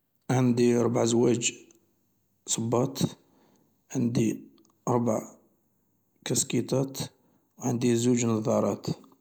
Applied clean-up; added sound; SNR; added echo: none; none; none; none.